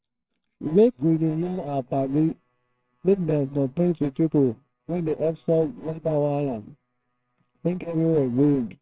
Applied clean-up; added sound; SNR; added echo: neural separator model SepFormer WHAMR!.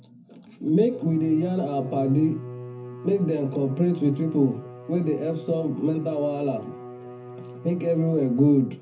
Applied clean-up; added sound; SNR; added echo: none; Bowed string instrument; 15 dB; reverberation time 0.3 s.